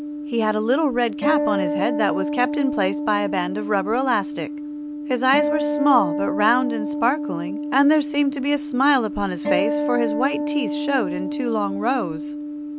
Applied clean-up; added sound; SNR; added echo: none; Acoustic guitar; 3 dB; none.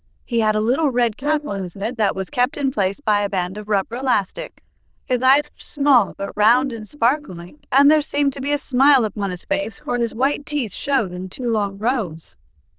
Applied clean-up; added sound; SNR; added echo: neural diffusion model UNIVERSE++.